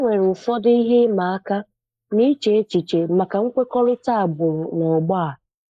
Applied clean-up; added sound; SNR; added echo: neural mask model Resemble Enhance denoiser.